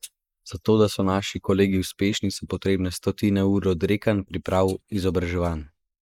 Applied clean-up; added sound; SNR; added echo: neural mask model Resemble Enhance denoiser.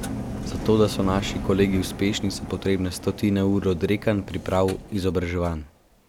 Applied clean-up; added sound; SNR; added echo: none; Engine; 10 dB; none.